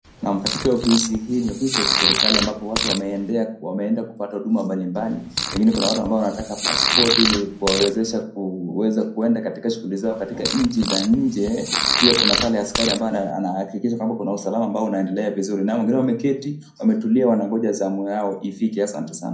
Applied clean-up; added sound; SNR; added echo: none; Fart; 2 dB; reverberation time 0.6 s.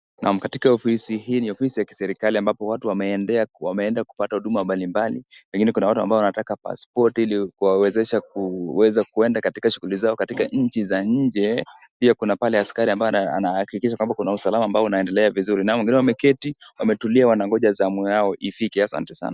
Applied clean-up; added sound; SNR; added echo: none; none; none; none.